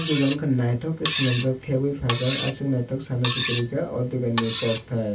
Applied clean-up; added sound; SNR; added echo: none; Cutlery, silverware; -1 dB; reverberation time 0.2 s.